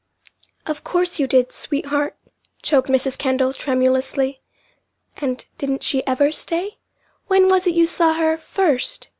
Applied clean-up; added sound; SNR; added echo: none; none; none; none.